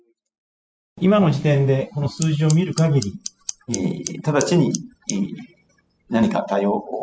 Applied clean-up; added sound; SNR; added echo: classical method spectral subtraction.